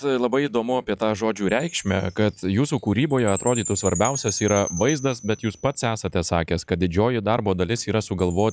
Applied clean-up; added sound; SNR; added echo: classical method log-MMSE.